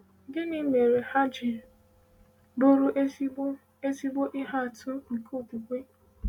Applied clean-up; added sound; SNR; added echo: none; none; none; none.